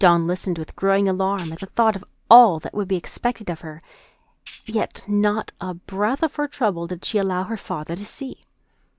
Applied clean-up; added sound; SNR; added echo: none; Tambourine; 11 dB; none.